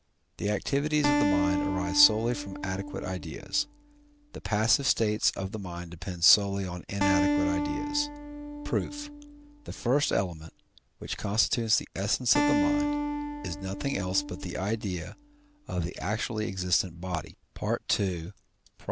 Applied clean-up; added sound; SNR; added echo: none; Acoustic guitar; 2 dB; none.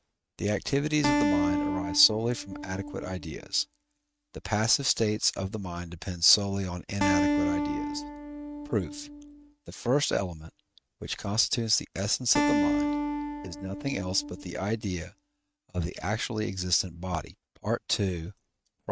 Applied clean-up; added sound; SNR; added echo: neural mask model RNNoise.